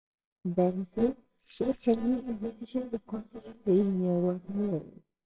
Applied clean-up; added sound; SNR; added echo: neural separator model SepFormer WHAMR!.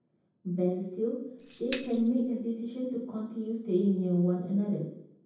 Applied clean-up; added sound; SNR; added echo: none; Tambourine; 15 dB; reverberation time 0.9 s.